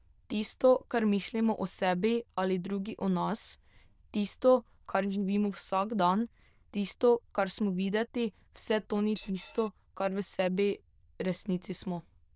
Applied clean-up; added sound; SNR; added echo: neural diffusion model UNIVERSE++.